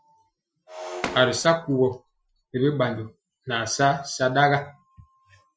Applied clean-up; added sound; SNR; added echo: classical method Wiener filter.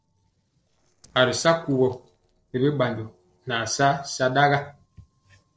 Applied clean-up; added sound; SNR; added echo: neural separator model SepFormer DNS4.